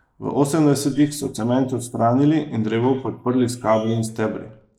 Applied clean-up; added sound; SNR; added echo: neural mask model Resemble Enhance denoiser.